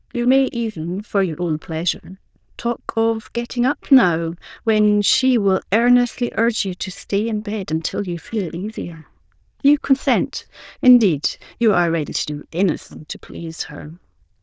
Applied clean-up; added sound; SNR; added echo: neural diffusion model UNIVERSE++.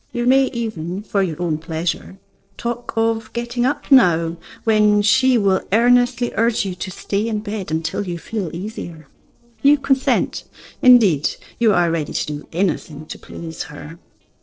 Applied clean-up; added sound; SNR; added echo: neural separator model SepFormer DNS4.